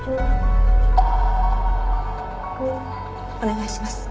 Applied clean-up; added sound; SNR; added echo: none; Brass instrument; 14 dB; reverberation time 1.8 s.